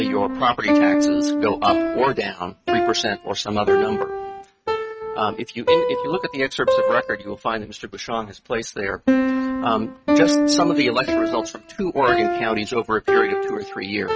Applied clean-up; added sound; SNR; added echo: neural mask model RNNoise.